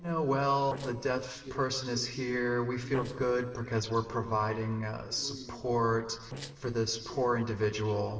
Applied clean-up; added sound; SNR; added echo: neural separator model SepFormer DNS4.